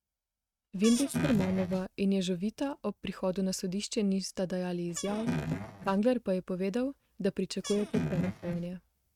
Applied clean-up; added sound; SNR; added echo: neural mask model RNNoise.